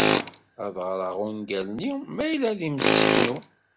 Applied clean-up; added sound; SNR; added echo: none; Tools; -4 dB; none.